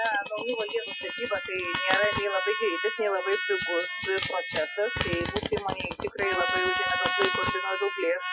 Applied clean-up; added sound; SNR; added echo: classical method Wiener filter.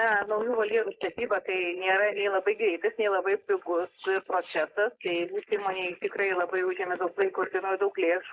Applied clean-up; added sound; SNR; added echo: neural mask model Resemble Enhance denoiser.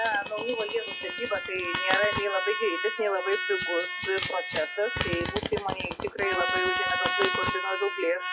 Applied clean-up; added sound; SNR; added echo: classical method log-MMSE.